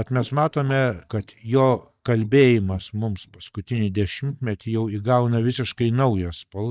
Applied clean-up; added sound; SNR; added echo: neural mask model DeepFilterNet 3.